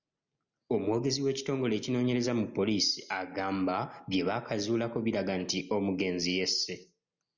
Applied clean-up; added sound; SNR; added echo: none; none; none; none.